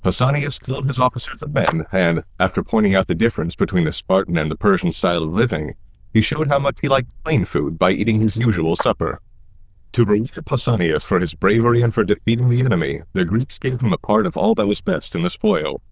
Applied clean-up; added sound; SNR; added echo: neural diffusion model UNIVERSE++.